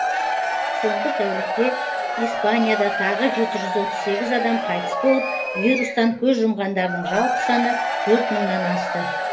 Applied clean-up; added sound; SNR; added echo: none; Crowd / Cheering; 1 dB; reverberation time 0.3 s.